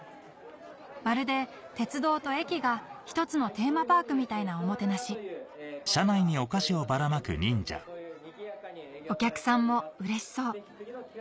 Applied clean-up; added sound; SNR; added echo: none; none; none; none.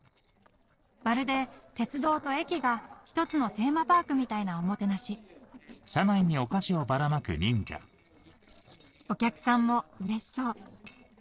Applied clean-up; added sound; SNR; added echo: neural separator model SepFormer DNS4.